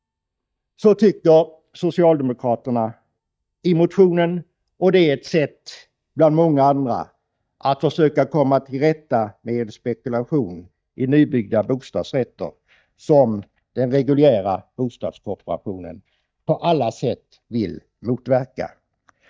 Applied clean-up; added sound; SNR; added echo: neural mask model DeepFilterNet 3.